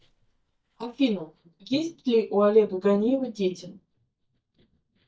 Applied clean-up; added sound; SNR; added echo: neural mask model DeepFilterNet 3.